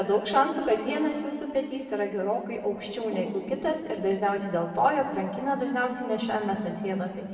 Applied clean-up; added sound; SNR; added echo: none; Water; 18 dB; reverberation time 2.2 s.